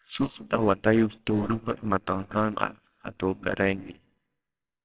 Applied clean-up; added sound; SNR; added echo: neural separator model SepFormer WHAMR!.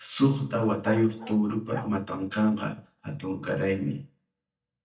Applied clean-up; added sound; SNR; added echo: neural mask model DeepFilterNet 3.